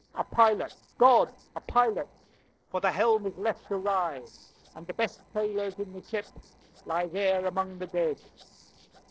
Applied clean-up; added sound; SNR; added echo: neural separator model SepFormer DNS4.